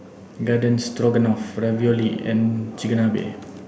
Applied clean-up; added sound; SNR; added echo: none; none; none; none.